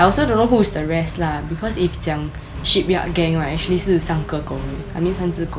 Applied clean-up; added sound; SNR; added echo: none; Accelerating, revving, vroom; 11 dB; none.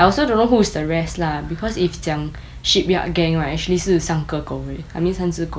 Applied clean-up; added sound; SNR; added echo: none; none; none; none.